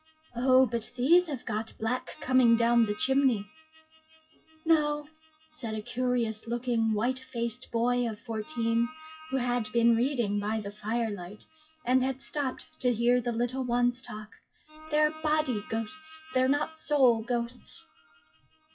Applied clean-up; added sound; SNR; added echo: classical method WPE with log-MMSE.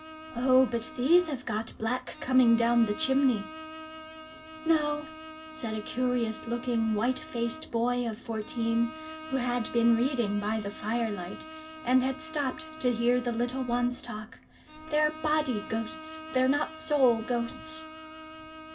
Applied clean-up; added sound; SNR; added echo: none; Bowed string instrument; 15 dB; reverberation time 0.4 s.